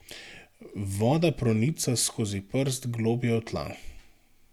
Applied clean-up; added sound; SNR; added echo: none; none; none; none.